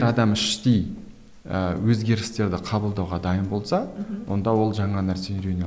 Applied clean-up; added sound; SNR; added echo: none; none; none; none.